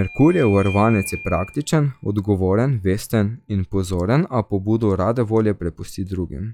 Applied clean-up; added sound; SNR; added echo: classical method log-MMSE.